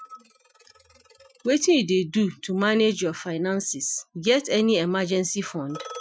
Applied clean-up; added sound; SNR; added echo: classical method Wiener filter.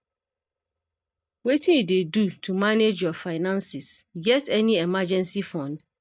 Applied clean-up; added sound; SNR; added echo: neural mask model DeepFilterNet 3.